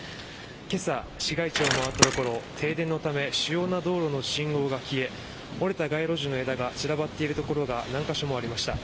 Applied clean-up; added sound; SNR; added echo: none; Bicycle; 1 dB; none.